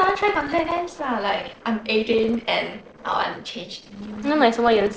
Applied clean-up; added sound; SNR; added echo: neural separator model SepFormer DNS4.